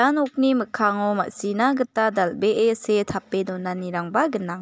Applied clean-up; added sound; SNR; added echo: none; none; none; none.